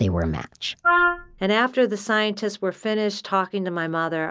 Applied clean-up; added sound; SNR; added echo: neural mask model Resemble Enhance denoiser.